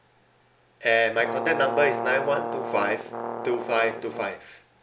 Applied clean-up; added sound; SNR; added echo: none; Brass instrument; 5 dB; none.